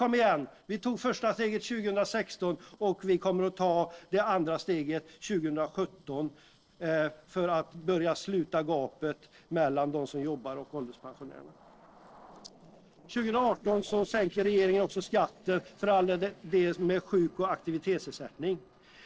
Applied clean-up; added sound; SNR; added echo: neural separator model SepFormer DNS4.